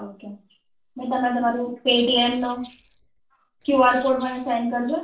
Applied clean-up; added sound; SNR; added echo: neural separator model SepFormer DNS4.